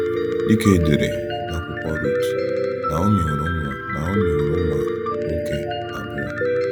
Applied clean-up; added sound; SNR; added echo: none; Piano; 0 dB; none.